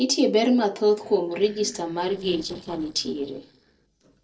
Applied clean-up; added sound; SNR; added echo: neural separator model SepFormer DNS4.